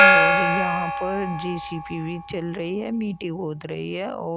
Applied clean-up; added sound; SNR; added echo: none; Gong; -5 dB; none.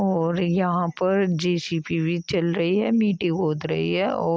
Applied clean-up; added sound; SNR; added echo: none; none; none; none.